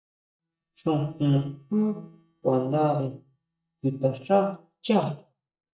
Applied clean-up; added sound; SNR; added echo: neural mask model DeepFilterNet 3.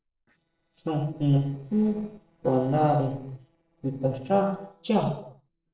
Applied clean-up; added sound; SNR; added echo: neural separator model SepFormer DNS4.